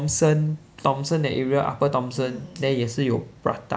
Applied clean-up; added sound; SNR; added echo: none; none; none; none.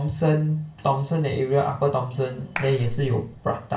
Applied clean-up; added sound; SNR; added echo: none; Clapping; 10 dB; reverberation time 0.3 s.